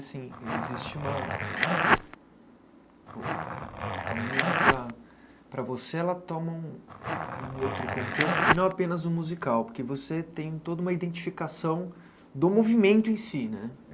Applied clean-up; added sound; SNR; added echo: none; Zipper (clothing); -2 dB; none.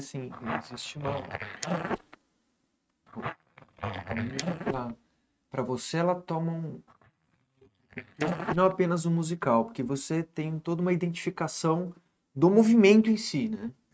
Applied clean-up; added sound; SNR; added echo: neural mask model RNNoise.